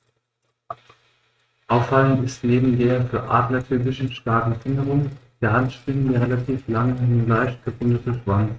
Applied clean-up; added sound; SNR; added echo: neural mask model RNNoise.